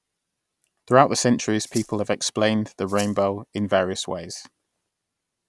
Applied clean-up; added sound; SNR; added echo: none; Rattle (instrument); 14 dB; none.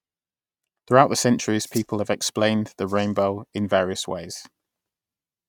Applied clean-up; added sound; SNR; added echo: neural mask model RNNoise.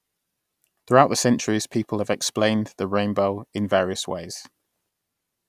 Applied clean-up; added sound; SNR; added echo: none; none; none; none.